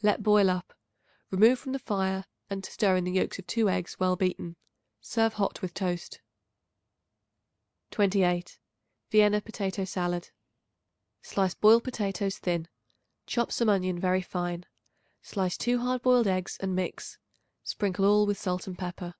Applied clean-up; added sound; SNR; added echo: none; none; none; none.